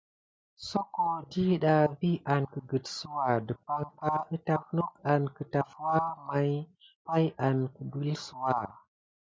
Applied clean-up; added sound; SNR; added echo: none; none; none; none.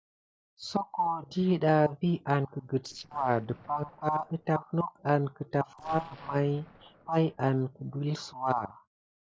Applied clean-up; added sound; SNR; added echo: neural separator model SepFormer DNS4.